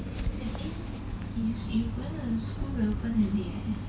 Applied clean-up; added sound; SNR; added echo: none; none; none; none.